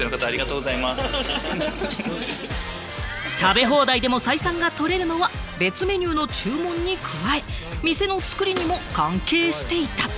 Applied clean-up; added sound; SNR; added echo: none; Bathtub (filling or washing) / Water / Splash, splatter; 17 dB; none.